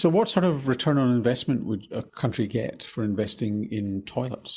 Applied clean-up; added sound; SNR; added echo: none; none; none; none.